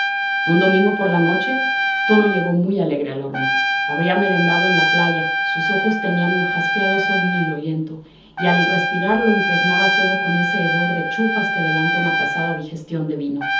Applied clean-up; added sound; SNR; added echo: none; Trumpet; 0 dB; reverberation time 0.7 s.